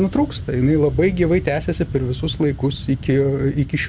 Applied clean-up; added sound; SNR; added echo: none; Fixed-wing aircraft, airplane; 10 dB; none.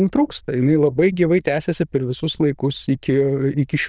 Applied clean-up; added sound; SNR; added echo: neural diffusion model UNIVERSE++.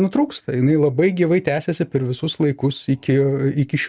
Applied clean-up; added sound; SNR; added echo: none; none; none; none.